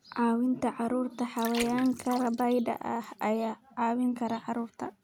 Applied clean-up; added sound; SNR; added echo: none; Water; 16 dB; none.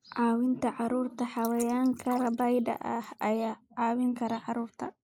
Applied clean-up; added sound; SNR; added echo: neural mask model Resemble Enhance denoiser.